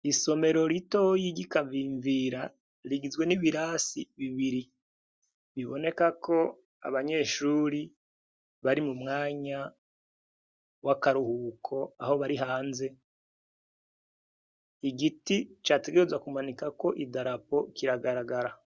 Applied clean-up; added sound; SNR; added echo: none; none; none; none.